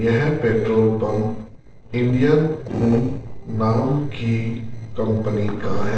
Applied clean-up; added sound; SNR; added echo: neural separator model SepFormer DNS4.